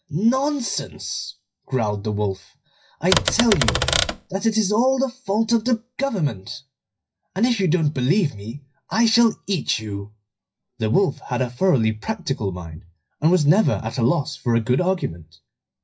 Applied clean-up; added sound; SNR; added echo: classical method WPE with log-MMSE.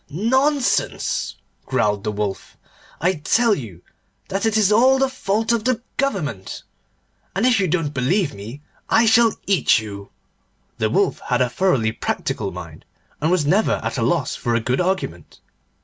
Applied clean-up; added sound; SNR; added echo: none; none; none; none.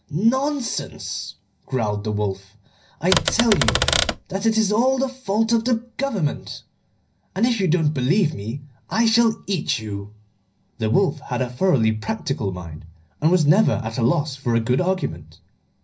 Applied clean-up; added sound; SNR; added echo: none; Typewriter; 0 dB; reverberation time 0.5 s.